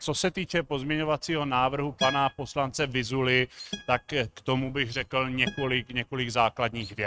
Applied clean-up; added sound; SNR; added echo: neural mask model RNNoise.